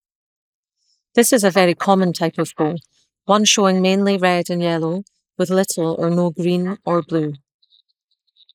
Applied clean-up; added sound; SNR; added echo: neural mask model Resemble Enhance denoiser.